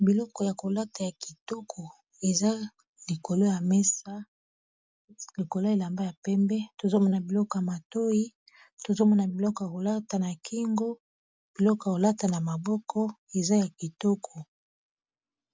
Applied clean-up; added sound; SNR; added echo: none; none; none; none.